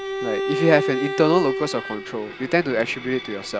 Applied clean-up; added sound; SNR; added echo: none; Bowed string instrument; 5 dB; none.